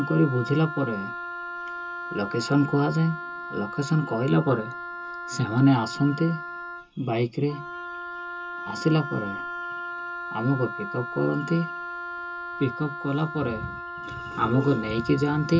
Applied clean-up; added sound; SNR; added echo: none; Wind instrument, woodwind instrument; 9 dB; reverberation time 0.2 s.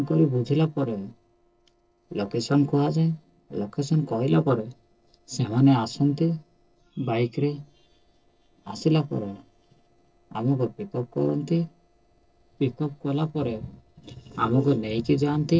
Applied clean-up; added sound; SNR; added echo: neural separator model SepFormer DNS4.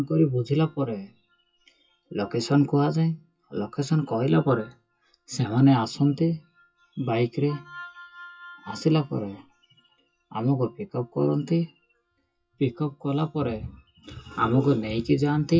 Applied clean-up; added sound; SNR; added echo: classical method WPE with log-MMSE.